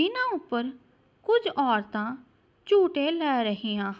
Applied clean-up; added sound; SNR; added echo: none; none; none; none.